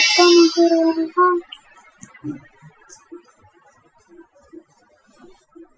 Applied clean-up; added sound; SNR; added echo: classical method Wiener filter.